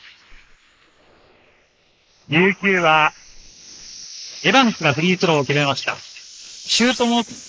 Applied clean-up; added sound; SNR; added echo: neural mask model Resemble Enhance denoiser.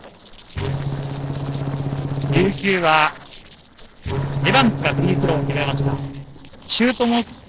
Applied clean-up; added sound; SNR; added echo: neural separator model SepFormer DNS4.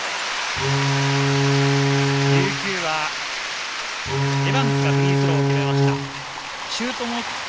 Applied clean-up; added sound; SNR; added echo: none; Bowed string instrument; -5 dB; none.